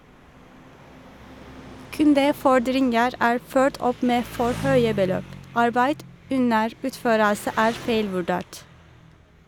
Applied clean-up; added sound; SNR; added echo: none; Engine; 15 dB; none.